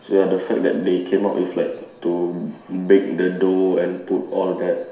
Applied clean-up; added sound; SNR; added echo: none; none; none; reverberation time 0.7 s.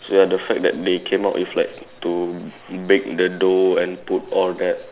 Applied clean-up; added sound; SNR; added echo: none; none; none; none.